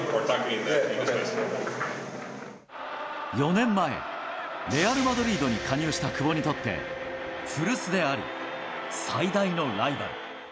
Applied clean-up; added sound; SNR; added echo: none; none; none; none.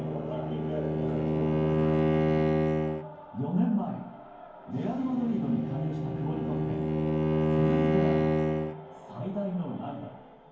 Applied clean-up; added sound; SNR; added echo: none; Bowed string instrument; -5 dB; reverberation time 0.9 s.